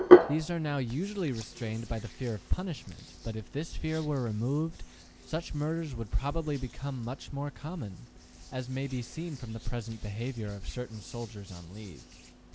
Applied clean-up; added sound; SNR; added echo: none; Hands; -1 dB; none.